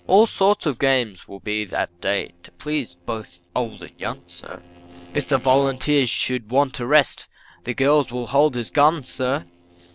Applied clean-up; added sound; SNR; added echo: neural separator model SepFormer DNS4.